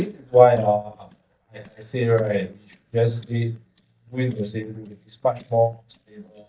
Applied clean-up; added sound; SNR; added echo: neural mask model DeepFilterNet 3.